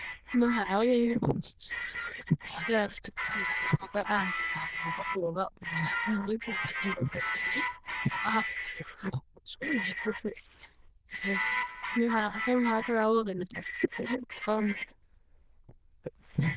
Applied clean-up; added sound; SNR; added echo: neural diffusion model UNIVERSE++.